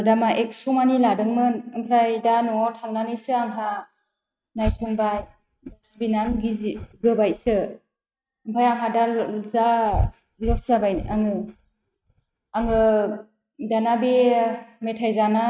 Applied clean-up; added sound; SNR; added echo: neural mask model RNNoise.